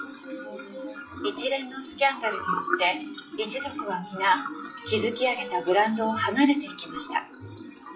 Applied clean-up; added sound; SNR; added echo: classical method WPE with log-MMSE.